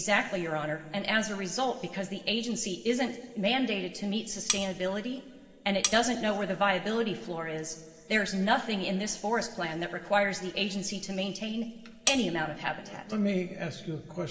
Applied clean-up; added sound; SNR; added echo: none; Cutlery, silverware; 4 dB; reverberation time 2.2 s.